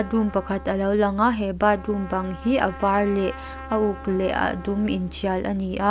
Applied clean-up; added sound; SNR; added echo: none; Trumpet; 18 dB; none.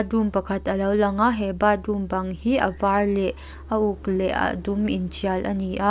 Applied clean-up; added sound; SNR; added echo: none; none; none; none.